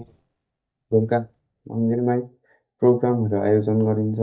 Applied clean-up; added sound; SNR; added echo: neural mask model DeepFilterNet 3.